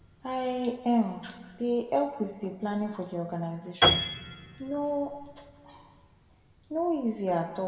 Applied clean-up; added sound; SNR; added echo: none; Piano; 4 dB; reverberation time 1.4 s.